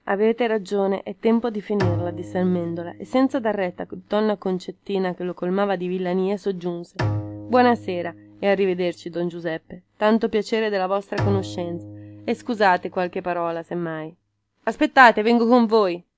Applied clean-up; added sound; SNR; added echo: none; Bowed string instrument; 11 dB; none.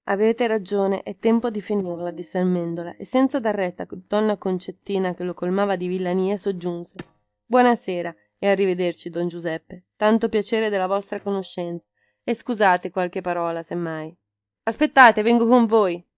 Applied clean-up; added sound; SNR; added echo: neural mask model DeepFilterNet 3.